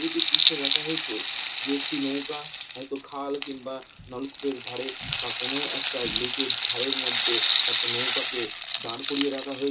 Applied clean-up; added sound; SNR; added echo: none; Rattle (instrument); -5 dB; reverberation time 0.2 s.